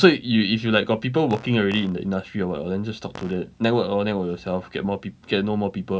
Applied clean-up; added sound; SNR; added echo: none; Fart; 18 dB; none.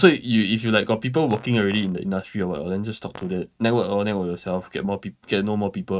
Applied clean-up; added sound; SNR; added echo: neural mask model RNNoise.